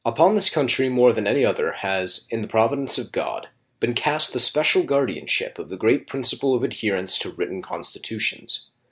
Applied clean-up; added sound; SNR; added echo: none; none; none; none.